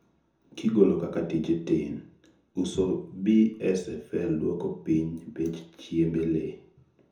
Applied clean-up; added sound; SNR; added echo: none; none; none; reverberation time 0.6 s.